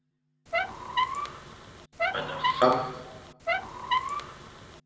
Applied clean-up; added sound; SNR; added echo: none; Squeak; -2 dB; reverberation time 1.1 s.